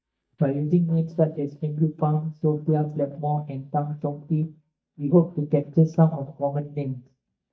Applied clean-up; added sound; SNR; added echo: neural mask model DeepFilterNet 3.